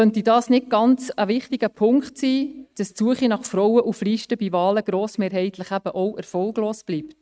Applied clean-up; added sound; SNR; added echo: neural mask model RNNoise.